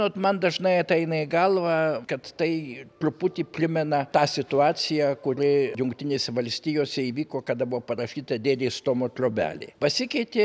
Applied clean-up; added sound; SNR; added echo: none; none; none; none.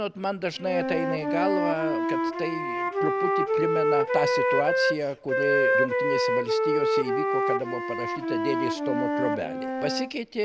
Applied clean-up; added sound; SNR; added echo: none; Wind instrument, woodwind instrument; -5 dB; none.